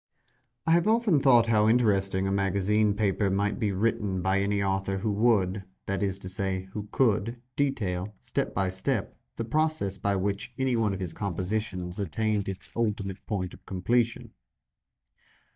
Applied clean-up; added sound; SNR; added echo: neural mask model DeepFilterNet 3.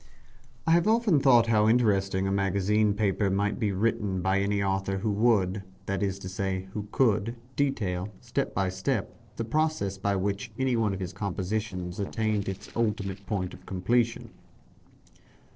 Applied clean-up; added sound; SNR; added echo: neural separator model SepFormer DNS4.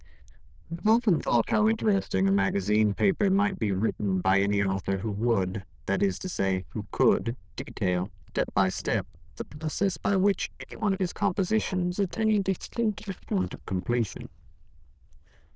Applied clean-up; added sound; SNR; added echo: neural diffusion model UNIVERSE++.